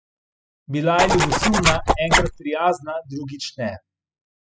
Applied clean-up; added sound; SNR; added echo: classical method spectral subtraction.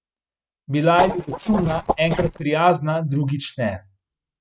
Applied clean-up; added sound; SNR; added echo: neural mask model RNNoise.